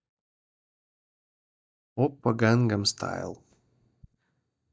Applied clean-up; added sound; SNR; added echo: neural mask model DeepFilterNet 3.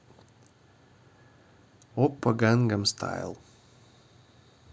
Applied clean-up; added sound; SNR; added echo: none; none; none; none.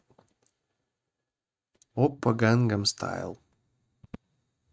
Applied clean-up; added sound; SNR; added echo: neural mask model RNNoise.